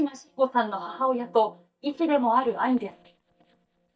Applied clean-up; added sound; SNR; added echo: neural mask model DeepFilterNet 3.